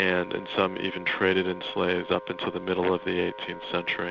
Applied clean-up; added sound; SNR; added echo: none; Wind instrument, woodwind instrument; 14 dB; none.